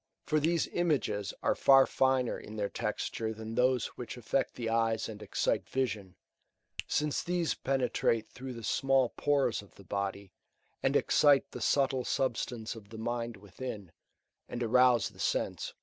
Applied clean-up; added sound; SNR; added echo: none; Finger snapping; 16 dB; none.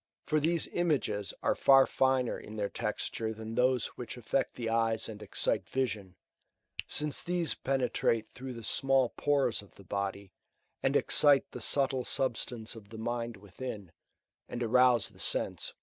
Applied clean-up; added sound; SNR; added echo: neural mask model RNNoise.